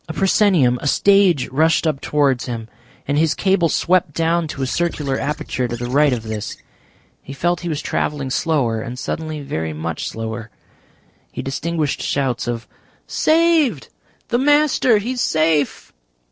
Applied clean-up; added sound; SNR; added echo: neural separator model SepFormer DNS4.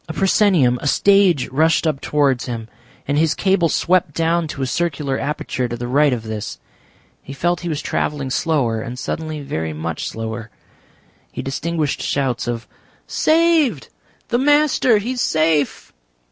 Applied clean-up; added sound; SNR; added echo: none; none; none; none.